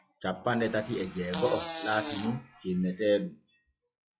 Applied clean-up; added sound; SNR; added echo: classical method log-MMSE.